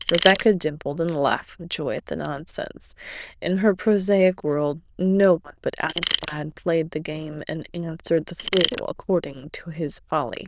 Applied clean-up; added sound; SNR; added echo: neural diffusion model UNIVERSE++.